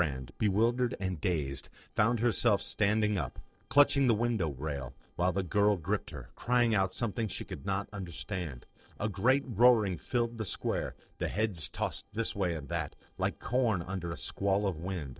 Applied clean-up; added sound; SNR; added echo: neural separator model SepFormer DNS4.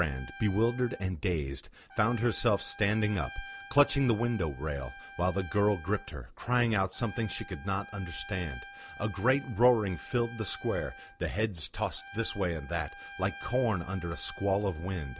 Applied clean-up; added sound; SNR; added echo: none; Trumpet; 17 dB; none.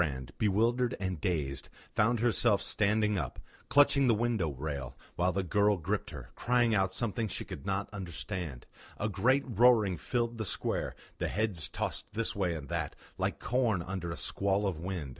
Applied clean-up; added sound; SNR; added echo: none; none; none; none.